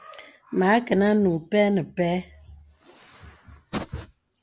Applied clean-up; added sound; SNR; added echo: none; none; none; none.